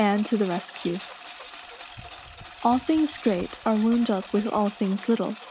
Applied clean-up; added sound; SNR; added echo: none; Engine; 16 dB; none.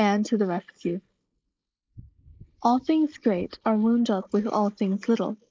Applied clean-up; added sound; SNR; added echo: neural mask model Resemble Enhance denoiser.